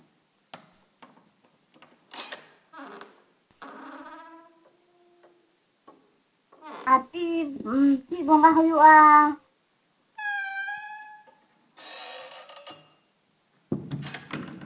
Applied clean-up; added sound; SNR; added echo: none; Squeak; 16 dB; reverberation time 0.2 s.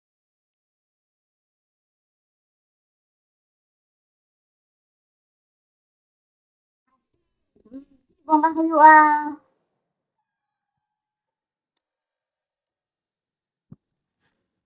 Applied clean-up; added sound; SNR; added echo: neural mask model DeepFilterNet 3.